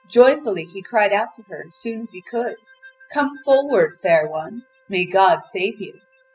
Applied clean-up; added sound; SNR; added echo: classical method spectral subtraction.